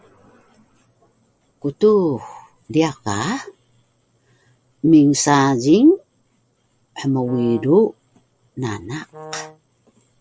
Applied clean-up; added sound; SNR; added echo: none; Brass instrument; 18 dB; none.